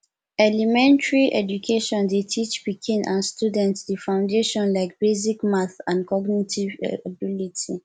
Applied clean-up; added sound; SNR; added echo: none; none; none; none.